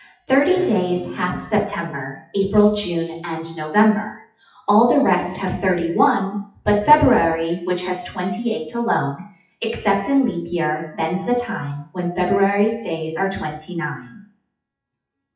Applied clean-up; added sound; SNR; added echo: classical method WPE with log-MMSE.